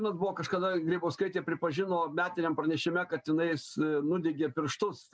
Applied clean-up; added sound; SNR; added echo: none; none; none; none.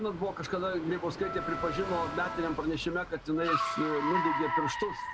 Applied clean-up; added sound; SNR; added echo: none; Car + Wind instrument, woodwind instrument; 2 dB; none.